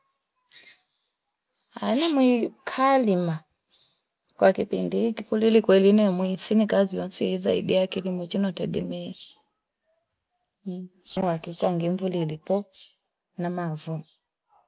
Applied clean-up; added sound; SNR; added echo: none; none; none; none.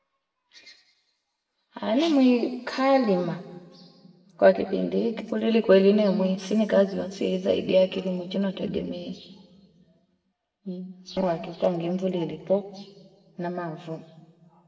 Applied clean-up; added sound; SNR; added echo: none; none; none; reverberation time 1.7 s.